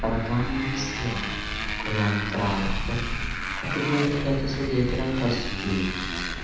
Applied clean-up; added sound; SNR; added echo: none; Motorcycle; 2 dB; reverberation time 1.0 s.